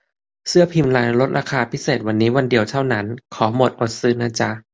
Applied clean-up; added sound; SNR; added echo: none; none; none; none.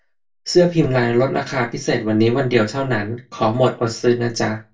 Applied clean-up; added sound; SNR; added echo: none; none; none; reverberation time 0.2 s.